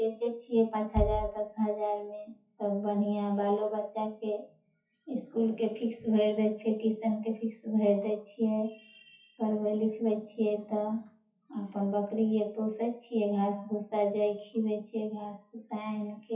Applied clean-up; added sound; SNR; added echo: classical method WPE with log-MMSE.